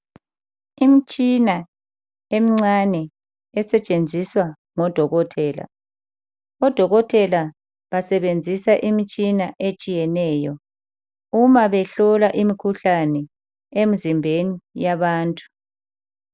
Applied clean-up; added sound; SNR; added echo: none; none; none; none.